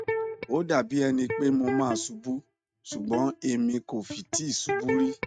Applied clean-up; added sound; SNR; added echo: neural mask model RNNoise.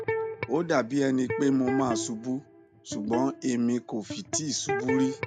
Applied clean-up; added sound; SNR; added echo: none; Electric guitar; 6 dB; none.